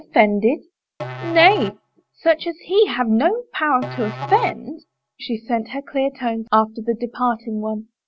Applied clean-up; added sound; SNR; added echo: none; Musical instrument; 14 dB; none.